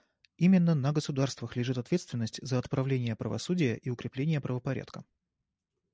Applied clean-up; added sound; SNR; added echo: none; none; none; none.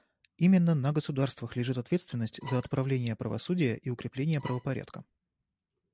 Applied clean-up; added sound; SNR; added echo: none; Bowed string instrument; 16 dB; none.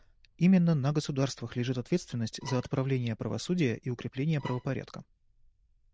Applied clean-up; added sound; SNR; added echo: neural diffusion model UNIVERSE++.